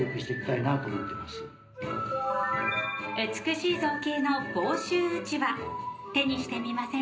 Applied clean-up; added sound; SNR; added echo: none; Wind instrument, woodwind instrument; 15 dB; reverberation time 0.5 s.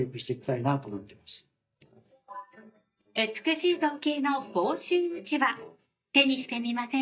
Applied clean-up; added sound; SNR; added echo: neural mask model DeepFilterNet 3.